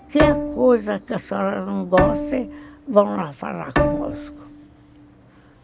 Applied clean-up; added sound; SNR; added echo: none; Bowed string instrument; 3 dB; none.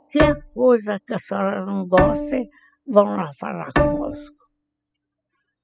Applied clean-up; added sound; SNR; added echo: classical method spectral subtraction.